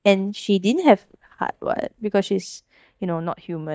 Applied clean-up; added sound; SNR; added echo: neural mask model DeepFilterNet 3.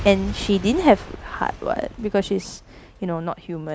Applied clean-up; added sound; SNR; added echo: none; Shatter / Crushing / Boom; 14 dB; none.